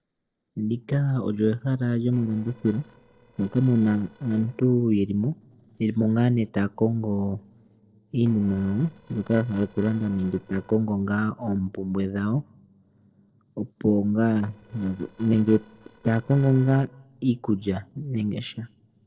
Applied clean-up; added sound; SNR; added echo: neural separator model SepFormer DNS4.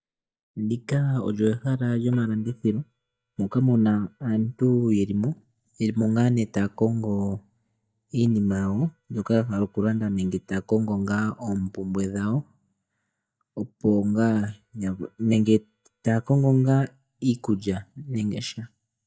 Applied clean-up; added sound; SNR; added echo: neural mask model DeepFilterNet 3.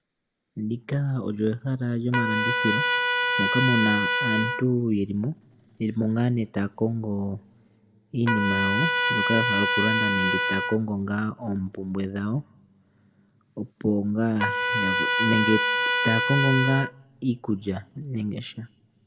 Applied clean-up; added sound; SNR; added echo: none; Trumpet; 1 dB; reverberation time 0.7 s.